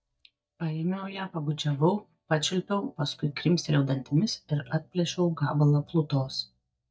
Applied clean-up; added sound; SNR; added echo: neural mask model DeepFilterNet 3.